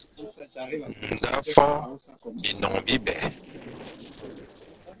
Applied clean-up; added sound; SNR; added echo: neural separator model SepFormer DNS4.